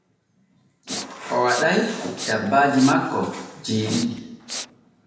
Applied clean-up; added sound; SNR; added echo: none; Respiratory sounds; 11 dB; reverberation time 0.9 s.